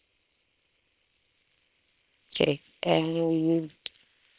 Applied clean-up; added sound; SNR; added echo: neural separator model SepFormer WHAM!.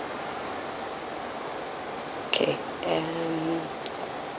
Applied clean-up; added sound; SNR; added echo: none; none; none; none.